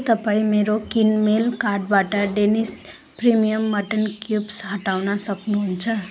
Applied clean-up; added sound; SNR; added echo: none; none; none; none.